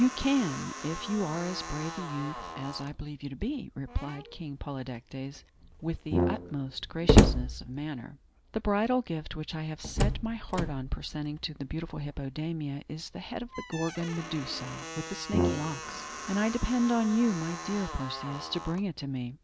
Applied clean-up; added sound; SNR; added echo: none; Slam + Brass instrument; 1 dB; none.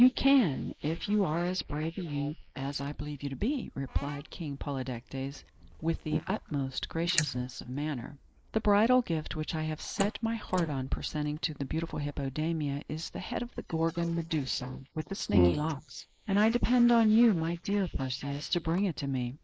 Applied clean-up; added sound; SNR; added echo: neural mask model Resemble Enhance denoiser.